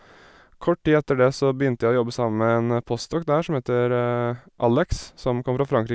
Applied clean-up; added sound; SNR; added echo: none; none; none; none.